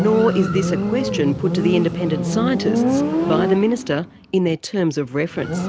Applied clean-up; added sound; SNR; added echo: none; Motorcycle; 2 dB; none.